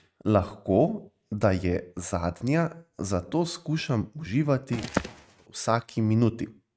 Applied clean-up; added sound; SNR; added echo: neural mask model RNNoise.